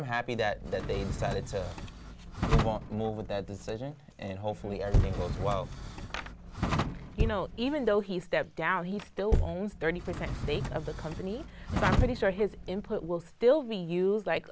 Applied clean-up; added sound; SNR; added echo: none; Thump, thud + Drawer open or close; 2 dB; none.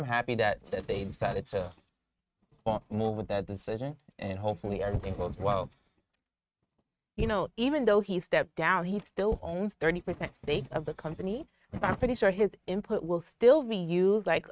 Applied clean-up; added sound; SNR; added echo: neural mask model RNNoise.